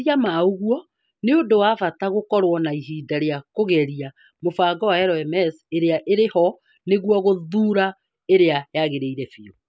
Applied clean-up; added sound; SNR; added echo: none; none; none; none.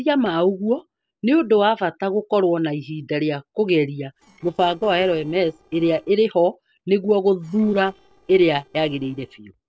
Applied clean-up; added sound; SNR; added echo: neural separator model SepFormer DNS4.